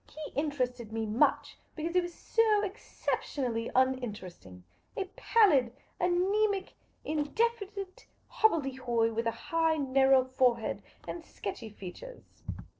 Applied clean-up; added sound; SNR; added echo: neural separator model SepFormer DNS4.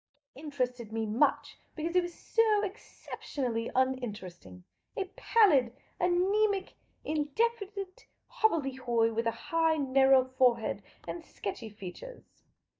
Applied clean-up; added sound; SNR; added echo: neural mask model DeepFilterNet 3.